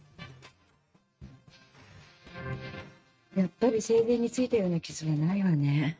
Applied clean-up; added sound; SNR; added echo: neural mask model RNNoise.